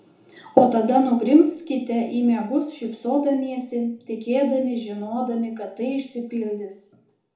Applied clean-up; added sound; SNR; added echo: none; none; none; reverberation time 0.7 s.